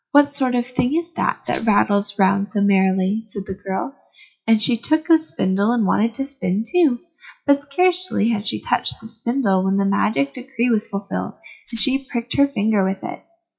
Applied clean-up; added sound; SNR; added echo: classical method WPE with log-MMSE.